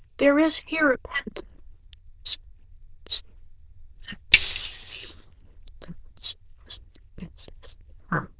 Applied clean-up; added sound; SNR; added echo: neural diffusion model UNIVERSE++.